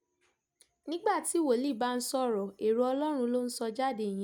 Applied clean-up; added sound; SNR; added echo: none; none; none; none.